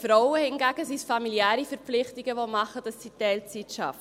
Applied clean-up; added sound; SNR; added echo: none; none; none; none.